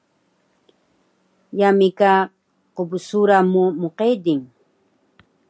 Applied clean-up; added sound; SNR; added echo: none; none; none; none.